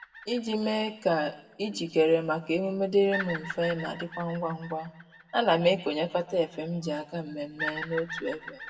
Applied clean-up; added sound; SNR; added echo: none; Bird vocalization, bird call, bird song; 13 dB; reverberation time 1.0 s.